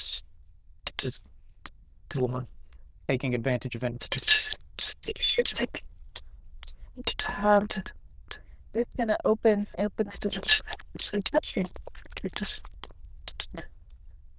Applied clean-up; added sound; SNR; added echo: neural diffusion model UNIVERSE++.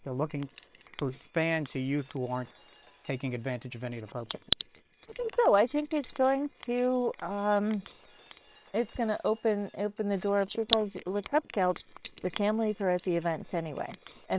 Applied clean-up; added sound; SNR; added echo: neural separator model SepFormer WHAM!.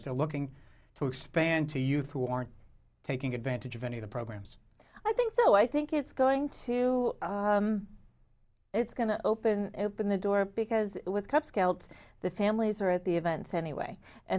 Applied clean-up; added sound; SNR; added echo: none; none; none; none.